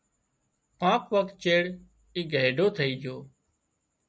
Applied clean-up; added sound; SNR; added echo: none; none; none; none.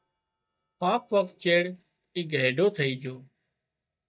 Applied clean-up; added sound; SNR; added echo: neural mask model DeepFilterNet 3.